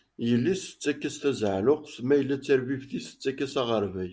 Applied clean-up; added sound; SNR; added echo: none; none; none; none.